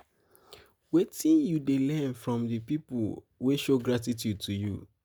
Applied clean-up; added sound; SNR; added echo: none; none; none; none.